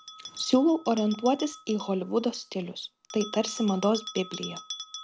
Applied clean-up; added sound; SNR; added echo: none; Bell; 15 dB; none.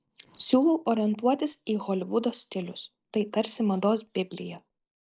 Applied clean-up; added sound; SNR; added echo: neural mask model Resemble Enhance denoiser.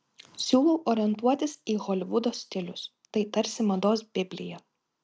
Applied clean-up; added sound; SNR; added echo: none; none; none; none.